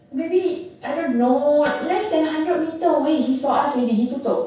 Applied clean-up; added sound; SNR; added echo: none; Harp; 18 dB; reverberation time 0.7 s.